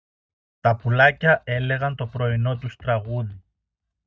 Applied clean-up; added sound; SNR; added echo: neural mask model DeepFilterNet 3.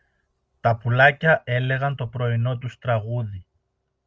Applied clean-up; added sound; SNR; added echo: none; none; none; none.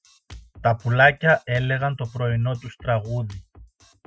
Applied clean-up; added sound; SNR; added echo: classical method Wiener filter.